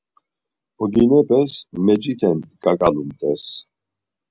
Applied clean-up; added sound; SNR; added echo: none; none; none; none.